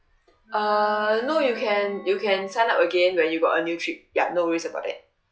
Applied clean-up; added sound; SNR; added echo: classical method log-MMSE.